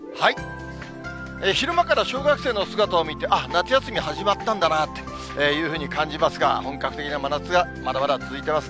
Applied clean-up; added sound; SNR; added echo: none; none; none; none.